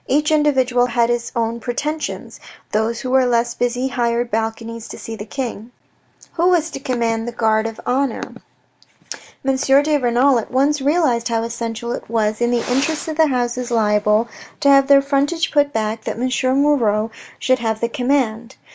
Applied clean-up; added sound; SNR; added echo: none; none; none; none.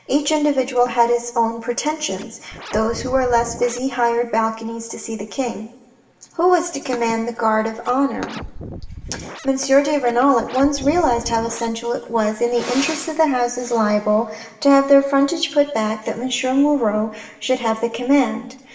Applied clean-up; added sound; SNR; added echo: none; Scratching (performance technique); 14 dB; reverberation time 0.9 s.